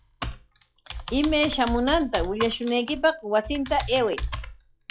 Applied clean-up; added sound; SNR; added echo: classical method log-MMSE.